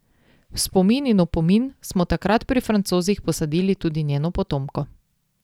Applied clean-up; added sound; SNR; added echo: none; none; none; none.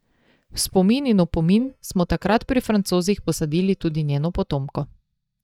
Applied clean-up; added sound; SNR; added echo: neural mask model DeepFilterNet 3.